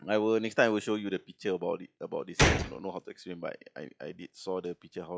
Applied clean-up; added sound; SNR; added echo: classical method log-MMSE.